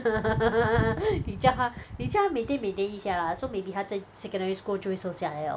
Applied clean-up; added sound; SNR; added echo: none; none; none; none.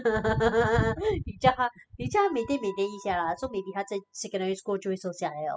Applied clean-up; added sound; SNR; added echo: classical method spectral subtraction.